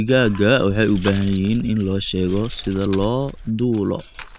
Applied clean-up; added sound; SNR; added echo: none; Crushing + Keys jangling; 14 dB; none.